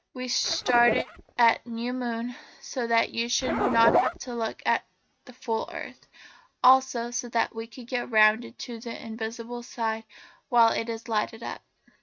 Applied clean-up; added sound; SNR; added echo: neural mask model RNNoise.